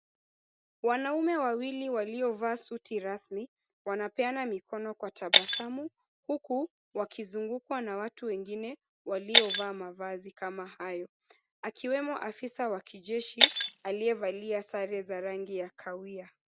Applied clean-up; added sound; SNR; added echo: none; Shatter; -1 dB; none.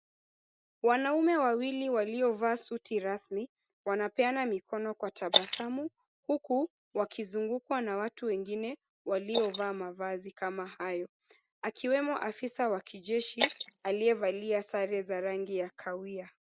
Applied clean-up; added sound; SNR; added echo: neural mask model Resemble Enhance denoiser.